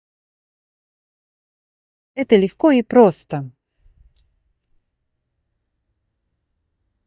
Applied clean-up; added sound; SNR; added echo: neural mask model DeepFilterNet 3.